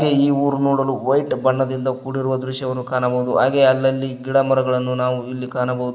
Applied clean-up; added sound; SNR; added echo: none; none; none; none.